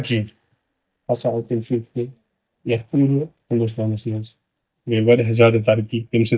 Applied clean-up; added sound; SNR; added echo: neural mask model DeepFilterNet 3.